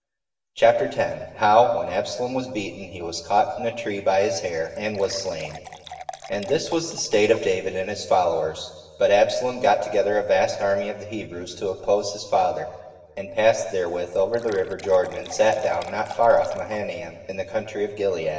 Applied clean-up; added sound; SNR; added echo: none; Fill (with liquid) / Water; 18 dB; reverberation time 1.4 s.